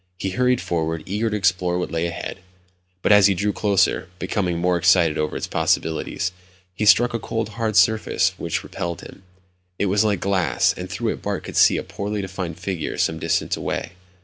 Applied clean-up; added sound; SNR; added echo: none; none; none; none.